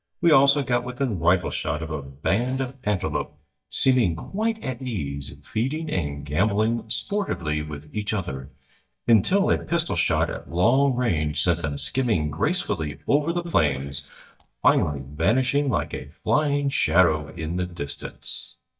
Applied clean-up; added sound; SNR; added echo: neural mask model DeepFilterNet 3.